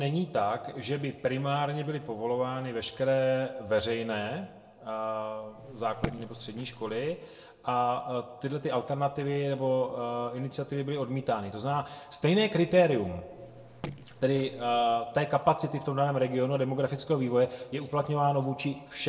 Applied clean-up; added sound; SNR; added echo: neural separator model SepFormer DNS4.